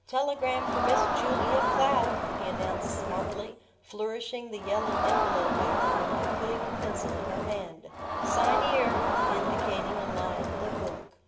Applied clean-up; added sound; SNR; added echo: none; Crowd; -4 dB; reverberation time 0.7 s.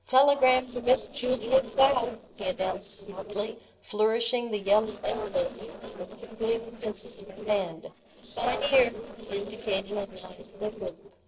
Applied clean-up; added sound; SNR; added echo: neural separator model SepFormer DNS4.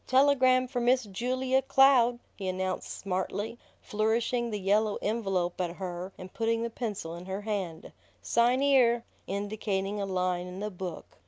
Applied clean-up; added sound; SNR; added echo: none; none; none; none.